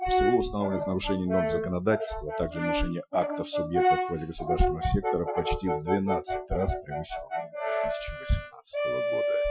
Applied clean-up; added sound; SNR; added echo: classical method Wiener filter.